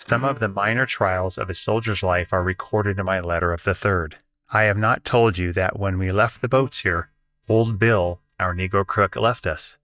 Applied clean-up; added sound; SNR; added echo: neural mask model DeepFilterNet 3.